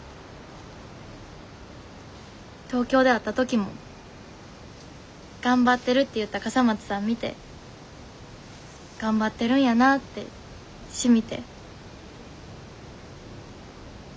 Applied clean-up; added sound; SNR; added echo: none; none; none; none.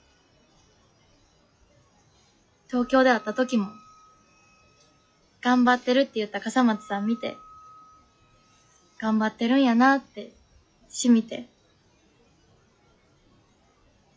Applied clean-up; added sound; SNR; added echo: classical method log-MMSE.